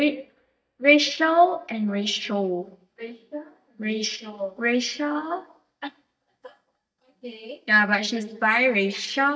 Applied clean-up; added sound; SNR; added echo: neural mask model DeepFilterNet 3.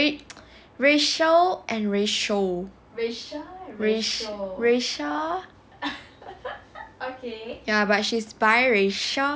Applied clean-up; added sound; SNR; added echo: none; none; none; none.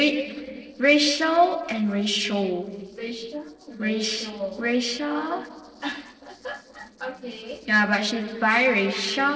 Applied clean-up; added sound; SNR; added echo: neural separator model SepFormer DNS4.